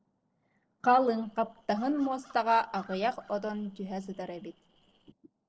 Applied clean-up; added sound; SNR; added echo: neural separator model SepFormer DNS4.